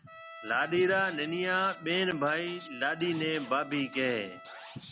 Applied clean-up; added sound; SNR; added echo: none; Scratching (performance technique) + Trumpet; 16 dB; none.